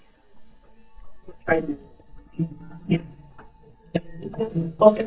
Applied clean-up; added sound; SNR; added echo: neural mask model DeepFilterNet 3.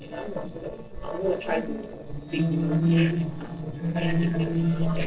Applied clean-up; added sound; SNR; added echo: neural separator model SepFormer DNS4.